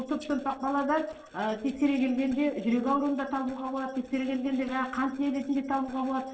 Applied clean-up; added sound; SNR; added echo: neural separator model SepFormer DNS4.